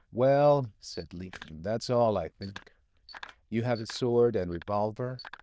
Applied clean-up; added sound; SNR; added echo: neural diffusion model UNIVERSE++.